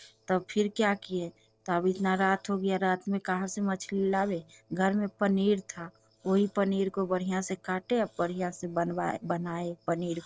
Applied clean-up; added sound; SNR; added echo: neural separator model SepFormer DNS4.